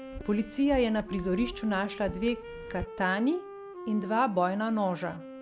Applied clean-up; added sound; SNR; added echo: none; Chatter / Chirp, tweet / Car passing by / Typing + Wind instrument, woodwind instrument; 12 dB; none.